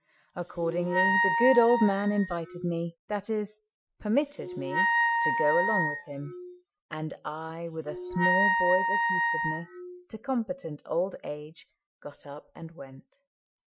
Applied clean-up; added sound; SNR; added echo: classical method Wiener filter.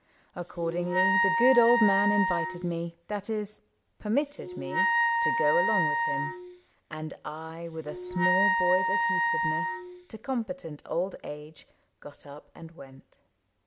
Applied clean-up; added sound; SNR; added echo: none; Wind instrument, woodwind instrument; -3 dB; none.